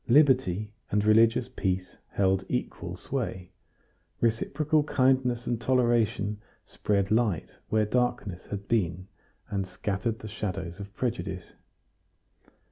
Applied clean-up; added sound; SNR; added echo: none; none; none; none.